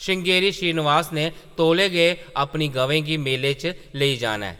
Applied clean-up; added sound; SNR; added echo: none; none; none; reverberation time 1.7 s.